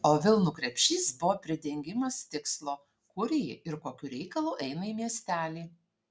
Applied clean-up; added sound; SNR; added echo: none; none; none; none.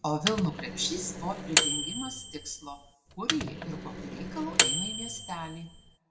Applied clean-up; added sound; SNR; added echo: none; Microwave oven; -3 dB; reverberation time 0.6 s.